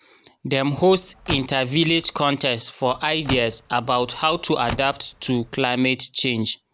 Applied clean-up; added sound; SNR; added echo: none; Car; 14 dB; none.